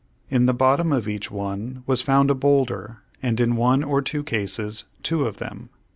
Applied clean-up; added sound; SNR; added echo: none; none; none; none.